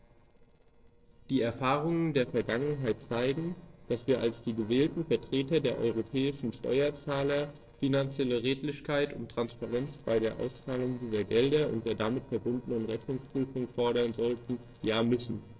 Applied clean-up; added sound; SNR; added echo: neural separator model SepFormer DNS4.